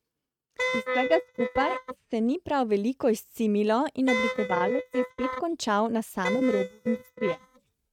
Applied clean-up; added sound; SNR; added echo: neural mask model RNNoise.